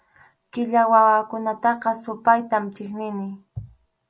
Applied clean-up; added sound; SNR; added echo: none; none; none; none.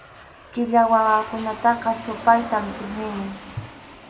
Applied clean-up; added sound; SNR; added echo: none; Aircraft; 16 dB; reverberation time 1.1 s.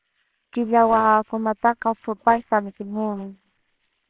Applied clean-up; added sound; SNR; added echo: neural separator model SepFormer WHAMR!.